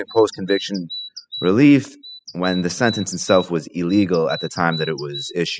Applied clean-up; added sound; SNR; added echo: classical method spectral subtraction.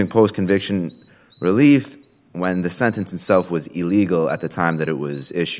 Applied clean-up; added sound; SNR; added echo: none; Bird vocalization, bird call, bird song; 16 dB; none.